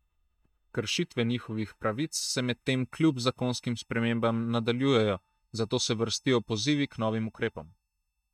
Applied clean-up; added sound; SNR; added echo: neural mask model DeepFilterNet 3.